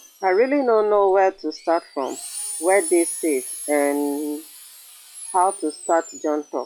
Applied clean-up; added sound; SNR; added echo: classical method log-MMSE.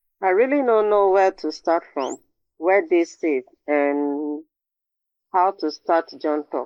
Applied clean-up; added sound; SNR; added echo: neural mask model Resemble Enhance denoiser.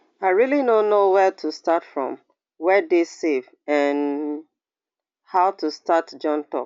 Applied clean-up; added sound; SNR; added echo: none; none; none; none.